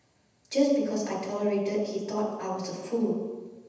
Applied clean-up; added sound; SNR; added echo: none; none; none; reverberation time 1.1 s.